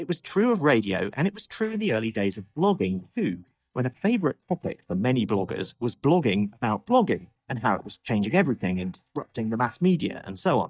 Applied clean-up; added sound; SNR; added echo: neural mask model DeepFilterNet 3.